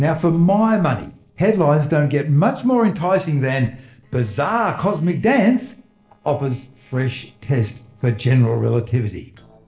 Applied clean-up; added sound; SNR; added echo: neural separator model SepFormer DNS4.